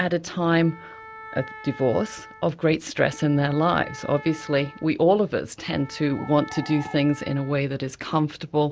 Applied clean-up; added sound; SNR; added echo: none; Bird + Wind instrument, woodwind instrument; 17 dB; none.